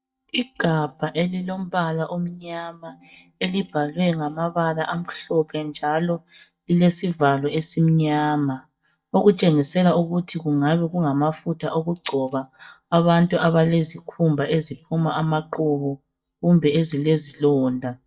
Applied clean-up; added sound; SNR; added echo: neural mask model DeepFilterNet 3.